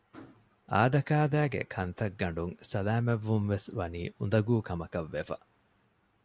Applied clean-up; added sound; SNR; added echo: none; none; none; none.